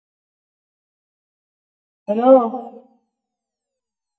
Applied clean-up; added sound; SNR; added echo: neural mask model DeepFilterNet 3.